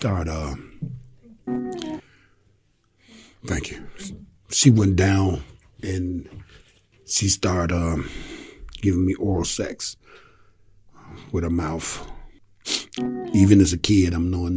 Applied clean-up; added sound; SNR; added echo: none; Piano; 5 dB; none.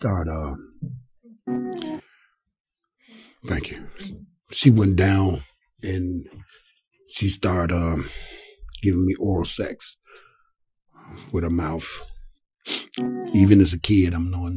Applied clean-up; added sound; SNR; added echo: classical method Wiener filter.